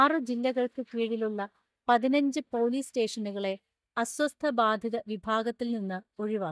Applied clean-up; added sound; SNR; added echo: neural mask model DeepFilterNet 3.